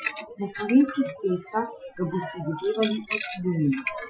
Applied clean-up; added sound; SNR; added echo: classical method Wiener filter.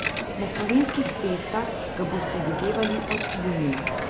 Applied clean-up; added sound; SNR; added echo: none; Coin (dropping); 2 dB; none.